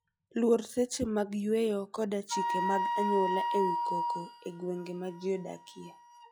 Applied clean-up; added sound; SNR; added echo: classical method log-MMSE.